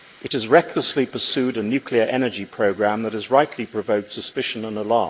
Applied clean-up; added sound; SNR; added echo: neural mask model Resemble Enhance denoiser.